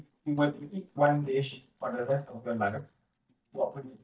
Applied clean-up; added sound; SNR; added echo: neural mask model DeepFilterNet 3.